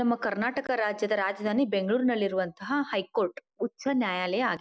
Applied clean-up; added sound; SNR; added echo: none; none; none; none.